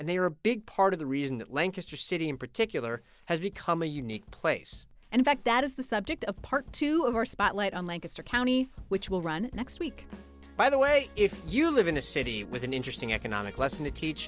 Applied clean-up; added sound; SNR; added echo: none; none; none; none.